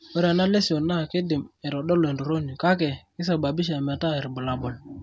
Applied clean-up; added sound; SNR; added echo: none; none; none; none.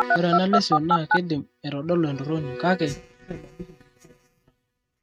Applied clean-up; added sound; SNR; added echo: neural mask model RNNoise.